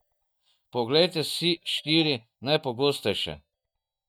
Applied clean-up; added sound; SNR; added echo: neural mask model DeepFilterNet 3.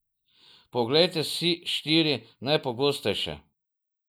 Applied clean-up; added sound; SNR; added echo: neural mask model Resemble Enhance denoiser.